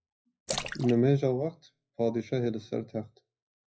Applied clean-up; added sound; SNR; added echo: classical method WPE with log-MMSE.